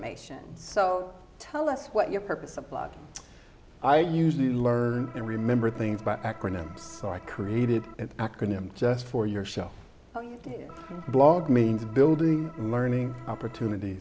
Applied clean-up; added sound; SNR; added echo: none; Organ; 19 dB; none.